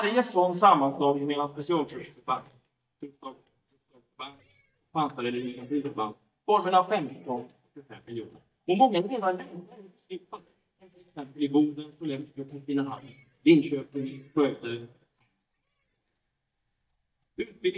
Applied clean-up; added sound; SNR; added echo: neural mask model DeepFilterNet 3.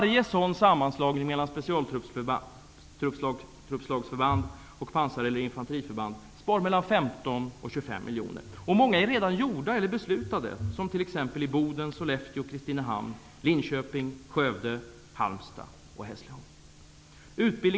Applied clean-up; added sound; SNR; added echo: none; none; none; none.